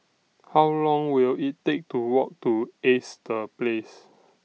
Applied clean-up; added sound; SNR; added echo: none; none; none; none.